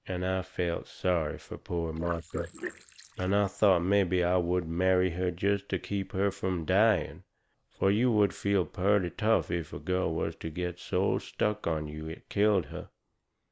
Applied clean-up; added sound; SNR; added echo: neural mask model Resemble Enhance denoiser.